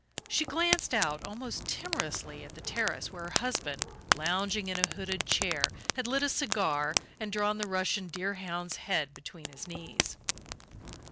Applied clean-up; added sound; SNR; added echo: none; Fire; 3 dB; none.